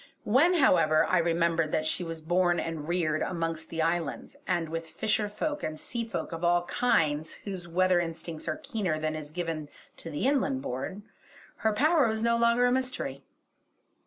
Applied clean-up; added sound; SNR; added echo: none; none; none; none.